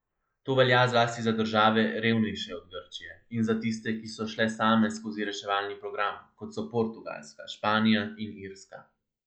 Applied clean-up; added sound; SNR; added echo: neural mask model Resemble Enhance denoiser.